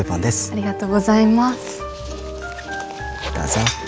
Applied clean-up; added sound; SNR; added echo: none; none; none; none.